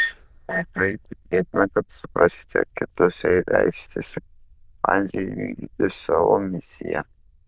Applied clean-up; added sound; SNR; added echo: neural diffusion model UNIVERSE++.